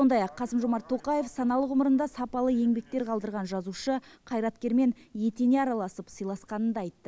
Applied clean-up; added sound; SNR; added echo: none; none; none; none.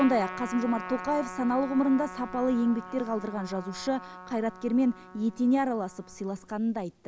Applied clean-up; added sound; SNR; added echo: none; Trumpet; 14 dB; none.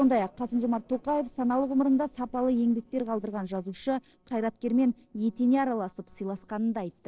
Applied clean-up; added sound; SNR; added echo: neural separator model SepFormer DNS4.